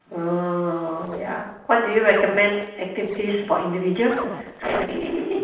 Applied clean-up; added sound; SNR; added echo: neural separator model SepFormer DNS4.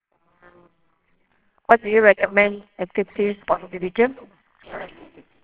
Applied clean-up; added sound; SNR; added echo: neural separator model SepFormer WHAMR!.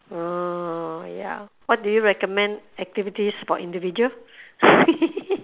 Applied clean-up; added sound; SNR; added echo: none; none; none; none.